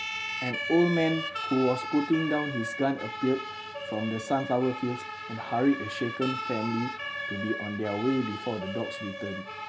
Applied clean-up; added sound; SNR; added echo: none; Siren; 6 dB; none.